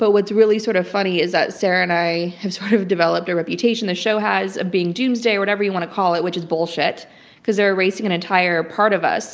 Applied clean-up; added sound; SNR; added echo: none; none; none; none.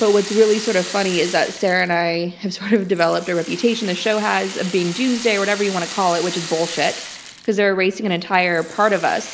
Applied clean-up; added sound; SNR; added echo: none; Rattle (instrument); 14 dB; none.